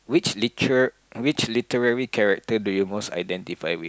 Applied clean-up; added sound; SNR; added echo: none; none; none; none.